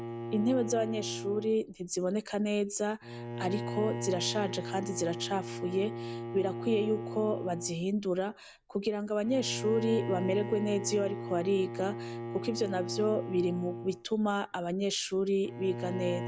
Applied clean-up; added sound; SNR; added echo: none; Bowed string instrument; 8 dB; none.